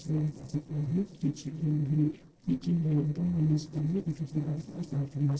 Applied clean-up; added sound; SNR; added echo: neural separator model SepFormer DNS4.